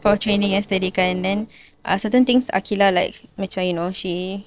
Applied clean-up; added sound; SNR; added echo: neural separator model SepFormer DNS4.